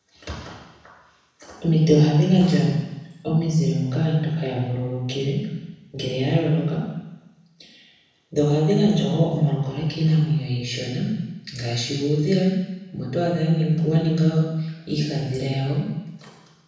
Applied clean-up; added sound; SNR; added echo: none; none; none; reverberation time 1.1 s.